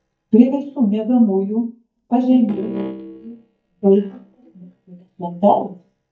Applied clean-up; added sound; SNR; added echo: neural mask model DeepFilterNet 3.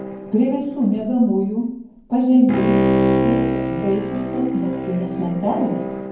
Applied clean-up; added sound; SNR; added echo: none; Bowed string instrument; 2 dB; reverberation time 0.9 s.